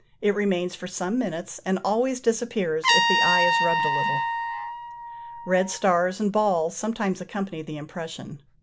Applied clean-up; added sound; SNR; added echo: none; Trumpet; 2 dB; none.